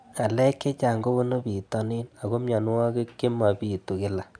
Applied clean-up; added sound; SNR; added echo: none; none; none; none.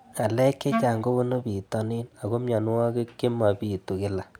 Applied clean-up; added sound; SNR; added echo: none; Wind instrument, woodwind instrument; 5 dB; none.